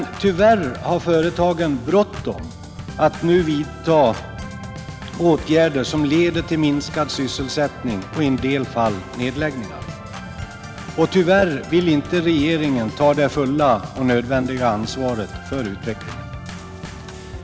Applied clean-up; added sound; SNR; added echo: none; Organ + Bass drum / Snare drum / Drum kit; 12 dB; none.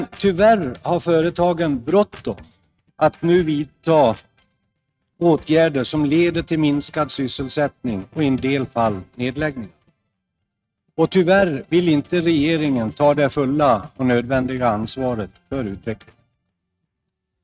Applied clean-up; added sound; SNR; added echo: neural mask model RNNoise.